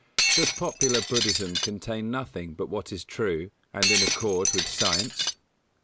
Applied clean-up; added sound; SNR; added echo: none; Shatter; -5 dB; none.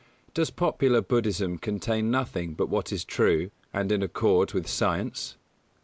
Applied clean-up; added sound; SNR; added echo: none; none; none; none.